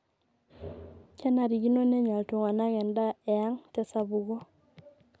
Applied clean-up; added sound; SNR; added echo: none; none; none; none.